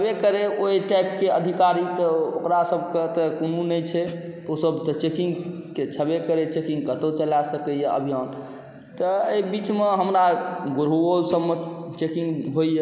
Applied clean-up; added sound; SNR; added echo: none; Hi-hat; 18 dB; none.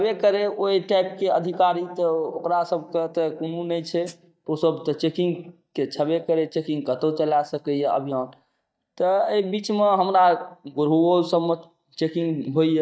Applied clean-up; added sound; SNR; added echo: neural mask model DeepFilterNet 3.